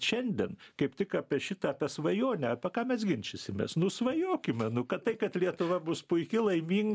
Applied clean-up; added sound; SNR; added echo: none; none; none; none.